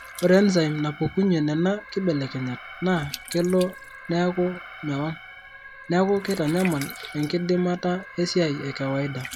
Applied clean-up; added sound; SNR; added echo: none; Alarm + Liquid; 16 dB; none.